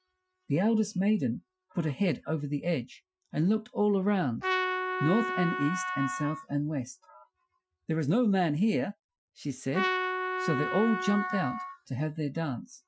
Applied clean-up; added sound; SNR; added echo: classical method Wiener filter.